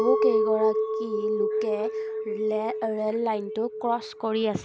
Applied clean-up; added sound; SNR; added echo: none; Chink, clink; -1 dB; none.